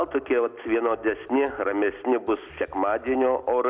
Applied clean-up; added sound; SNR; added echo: none; none; none; none.